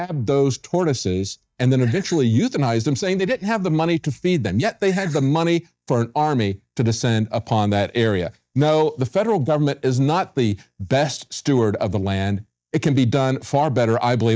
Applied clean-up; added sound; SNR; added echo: neural mask model DeepFilterNet 3.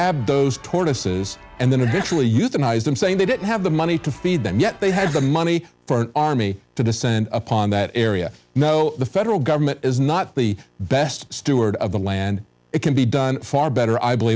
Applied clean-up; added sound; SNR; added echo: none; Sneeze / Church bell; 16 dB; none.